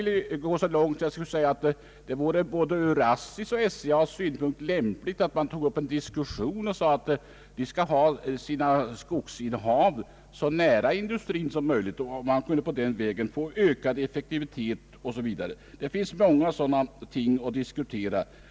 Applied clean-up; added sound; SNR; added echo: none; none; none; none.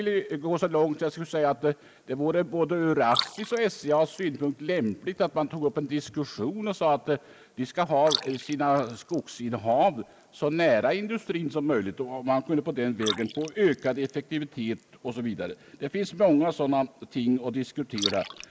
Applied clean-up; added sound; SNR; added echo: neural mask model Resemble Enhance denoiser.